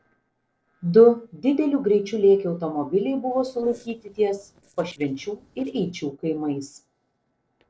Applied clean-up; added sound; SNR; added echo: neural separator model SepFormer DNS4.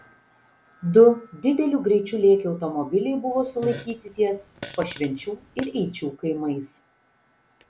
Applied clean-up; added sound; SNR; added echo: none; Fart; 15 dB; none.